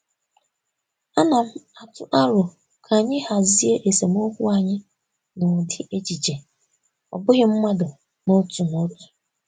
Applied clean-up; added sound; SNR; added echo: none; none; none; none.